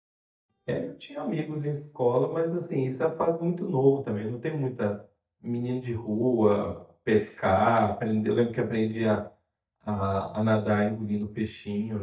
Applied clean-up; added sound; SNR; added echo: neural mask model DeepFilterNet 3.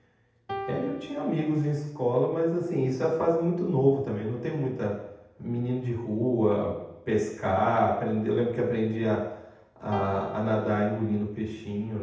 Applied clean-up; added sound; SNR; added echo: none; Piano; 12 dB; reverberation time 0.8 s.